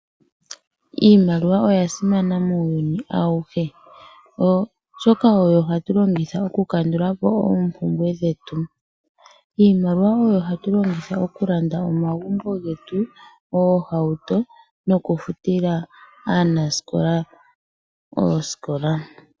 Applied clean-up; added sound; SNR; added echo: none; none; none; none.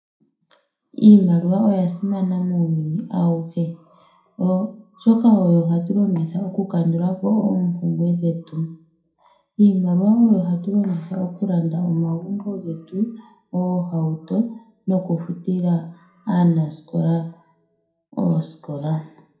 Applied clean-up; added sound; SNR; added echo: none; none; none; reverberation time 0.4 s.